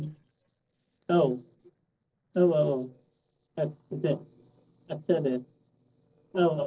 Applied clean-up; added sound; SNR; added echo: neural separator model SepFormer DNS4.